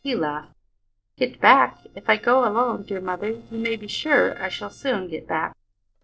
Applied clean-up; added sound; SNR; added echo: neural separator model SepFormer DNS4.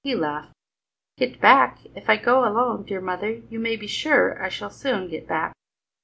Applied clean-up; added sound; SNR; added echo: none; none; none; none.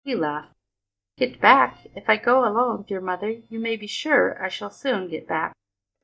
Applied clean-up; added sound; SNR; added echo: neural mask model DeepFilterNet 3.